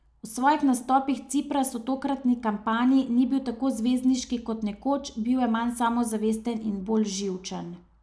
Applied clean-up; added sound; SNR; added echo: none; none; none; none.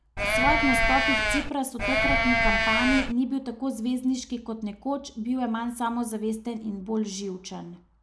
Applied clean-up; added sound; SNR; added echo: none; Livestock, farm animals, working animals; -5 dB; none.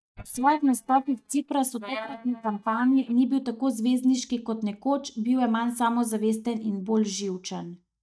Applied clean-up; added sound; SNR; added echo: neural mask model DeepFilterNet 3.